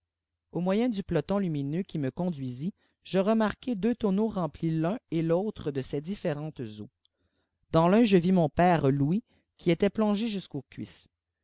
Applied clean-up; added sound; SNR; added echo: none; none; none; none.